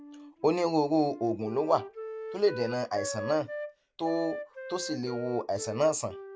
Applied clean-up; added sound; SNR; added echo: none; Wind instrument, woodwind instrument; 10 dB; none.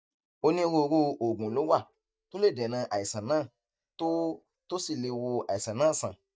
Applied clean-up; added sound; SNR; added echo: neural mask model DeepFilterNet 3.